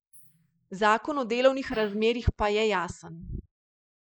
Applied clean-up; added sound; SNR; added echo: neural mask model Resemble Enhance denoiser.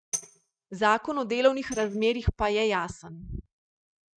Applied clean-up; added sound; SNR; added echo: neural mask model RNNoise.